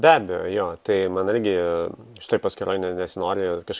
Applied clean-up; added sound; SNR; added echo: none; none; none; none.